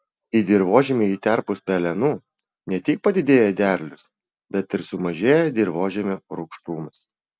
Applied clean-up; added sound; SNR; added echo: none; none; none; none.